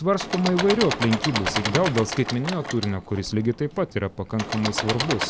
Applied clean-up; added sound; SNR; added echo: none; Engine / Mechanisms; 6 dB; none.